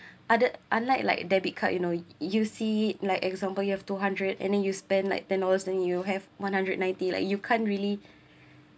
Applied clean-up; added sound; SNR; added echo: none; none; none; none.